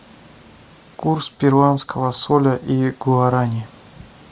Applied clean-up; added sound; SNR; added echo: neural mask model Resemble Enhance denoiser.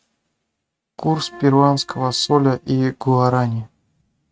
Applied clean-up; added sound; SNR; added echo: neural mask model RNNoise.